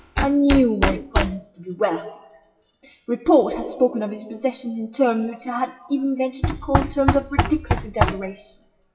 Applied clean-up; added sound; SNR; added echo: classical method WPE with log-MMSE.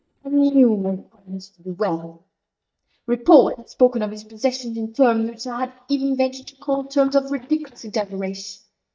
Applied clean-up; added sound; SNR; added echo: neural mask model DeepFilterNet 3.